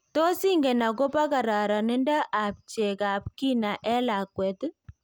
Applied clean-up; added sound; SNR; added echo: none; none; none; none.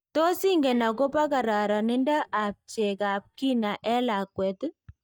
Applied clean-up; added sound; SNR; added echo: neural mask model DeepFilterNet 3.